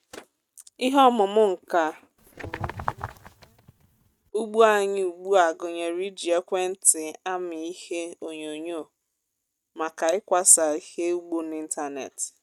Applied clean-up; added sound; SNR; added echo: neural mask model RNNoise.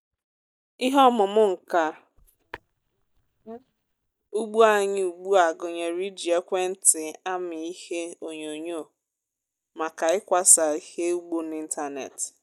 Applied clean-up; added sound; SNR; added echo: neural mask model DeepFilterNet 3.